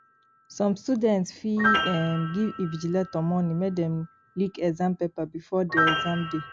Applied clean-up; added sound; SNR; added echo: none; Piano; 5 dB; none.